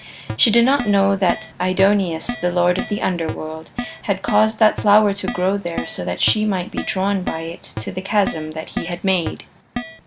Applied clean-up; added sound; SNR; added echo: none; Keyboard (musical); 10 dB; none.